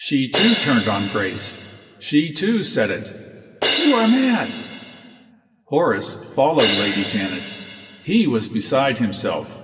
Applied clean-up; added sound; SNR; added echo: none; Crash cymbal; 2 dB; reverberation time 1.8 s.